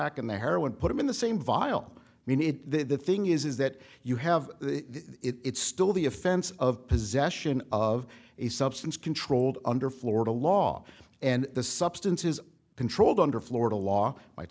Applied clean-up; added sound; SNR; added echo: none; none; none; none.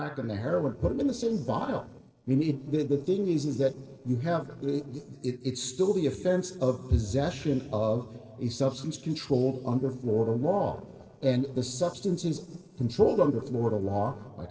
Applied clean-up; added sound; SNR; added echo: neural separator model SepFormer DNS4.